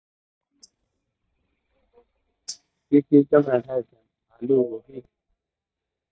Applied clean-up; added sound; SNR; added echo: neural mask model DeepFilterNet 3.